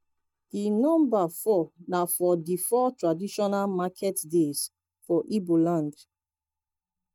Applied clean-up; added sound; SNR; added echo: neural mask model DeepFilterNet 3.